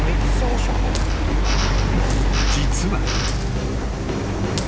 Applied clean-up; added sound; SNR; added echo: none; Drill + Coin (dropping); 14 dB; none.